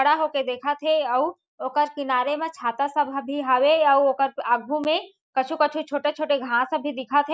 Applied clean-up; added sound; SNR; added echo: none; none; none; none.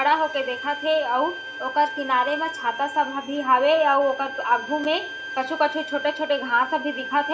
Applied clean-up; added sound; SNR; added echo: none; Bowed string instrument; 10 dB; reverberation time 0.7 s.